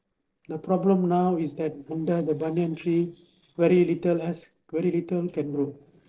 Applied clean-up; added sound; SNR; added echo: neural separator model SepFormer DNS4.